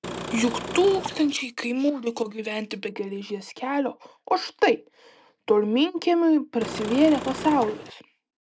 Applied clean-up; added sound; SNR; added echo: none; Engine / Car; 9 dB; none.